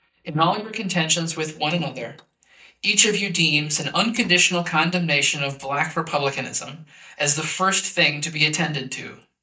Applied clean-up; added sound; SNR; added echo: neural mask model DeepFilterNet 3.